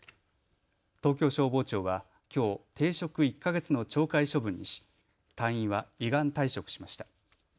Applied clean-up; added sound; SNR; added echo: none; none; none; none.